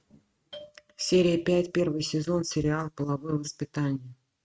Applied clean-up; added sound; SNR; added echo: neural mask model RNNoise.